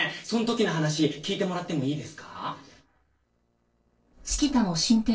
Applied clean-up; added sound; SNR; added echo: neural separator model SepFormer DNS4.